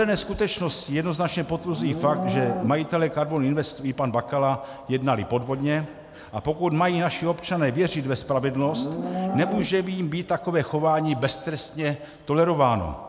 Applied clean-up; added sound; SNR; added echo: none; Livestock, farm animals, working animals; 11 dB; none.